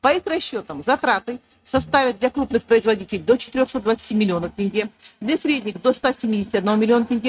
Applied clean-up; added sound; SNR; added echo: neural mask model RNNoise.